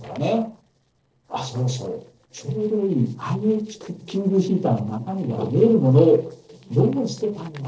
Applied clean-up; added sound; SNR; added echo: neural separator model SepFormer DNS4.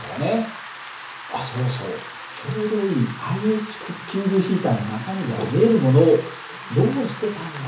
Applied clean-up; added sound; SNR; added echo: none; Rain; 14 dB; reverberation time 0.7 s.